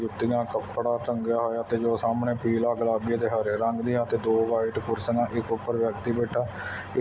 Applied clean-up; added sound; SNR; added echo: none; none; none; none.